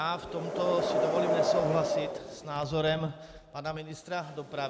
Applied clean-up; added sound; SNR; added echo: none; Wind; 0 dB; none.